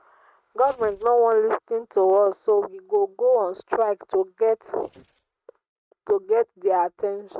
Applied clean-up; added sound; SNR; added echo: neural mask model RNNoise.